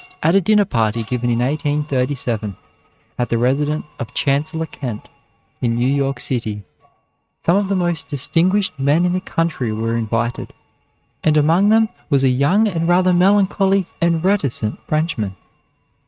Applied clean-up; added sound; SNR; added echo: neural mask model RNNoise.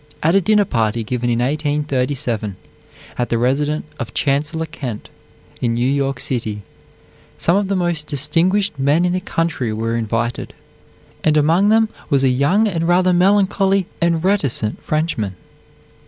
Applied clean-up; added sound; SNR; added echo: none; none; none; none.